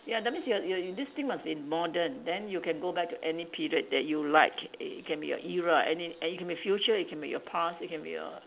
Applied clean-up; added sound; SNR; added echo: none; none; none; none.